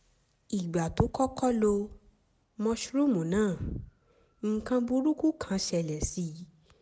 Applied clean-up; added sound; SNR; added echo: none; none; none; none.